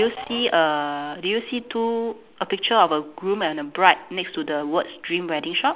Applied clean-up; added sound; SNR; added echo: none; none; none; none.